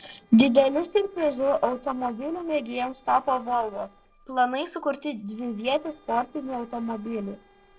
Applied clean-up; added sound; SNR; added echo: neural separator model SepFormer DNS4.